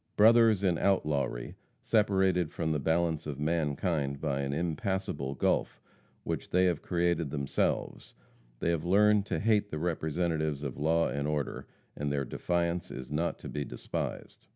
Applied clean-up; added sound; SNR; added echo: none; none; none; none.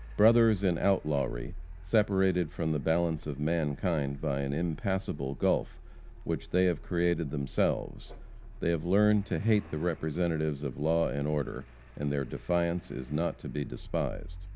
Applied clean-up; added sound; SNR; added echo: none; Car; 14 dB; none.